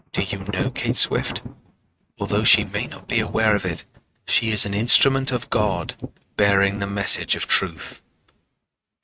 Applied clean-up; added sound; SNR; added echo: neural mask model RNNoise.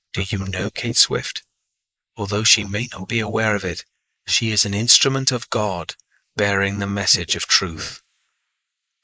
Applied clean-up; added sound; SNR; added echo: neural mask model Resemble Enhance denoiser.